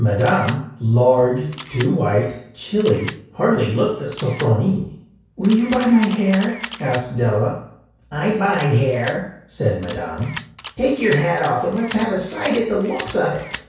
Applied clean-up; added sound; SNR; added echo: none; Camera; 15 dB; reverberation time 0.6 s.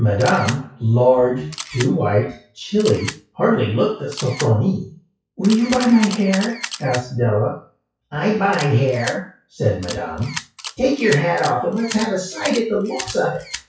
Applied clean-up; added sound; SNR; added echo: classical method WPE with log-MMSE.